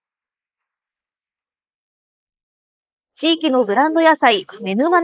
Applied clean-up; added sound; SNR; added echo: neural mask model Resemble Enhance denoiser.